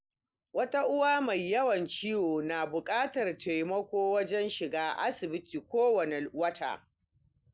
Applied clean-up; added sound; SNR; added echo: none; none; none; none.